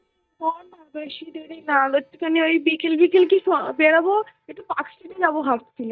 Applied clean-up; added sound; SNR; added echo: neural mask model DeepFilterNet 3.